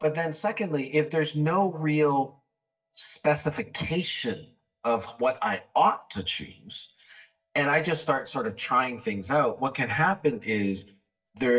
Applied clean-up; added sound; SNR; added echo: neural mask model DeepFilterNet 3.